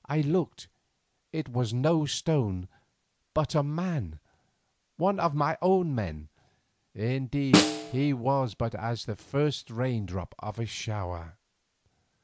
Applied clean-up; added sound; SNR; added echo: none; Snare drum; -1 dB; none.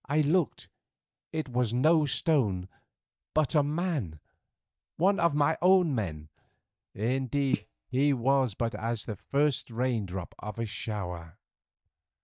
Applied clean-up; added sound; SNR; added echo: neural mask model DeepFilterNet 3.